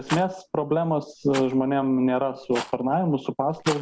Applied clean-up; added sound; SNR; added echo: none; Rattle; 14 dB; none.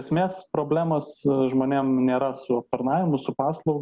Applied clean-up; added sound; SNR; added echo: none; none; none; none.